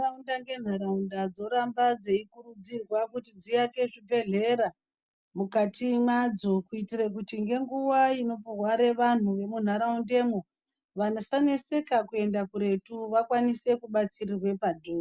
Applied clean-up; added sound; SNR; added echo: none; none; none; none.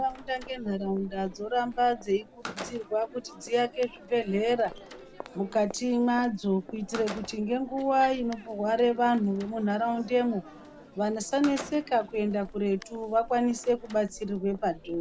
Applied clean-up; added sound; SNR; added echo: none; Crowd + Slam; 17 dB; none.